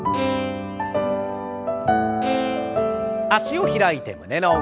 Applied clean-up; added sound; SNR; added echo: none; Bowed string instrument; 8 dB; none.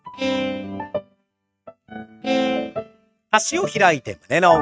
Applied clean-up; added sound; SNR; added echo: neural mask model RNNoise.